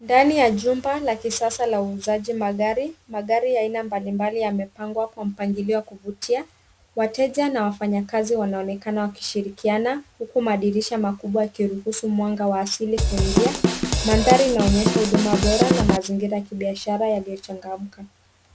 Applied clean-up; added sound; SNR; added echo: none; Drum / Drum kit; -2 dB; none.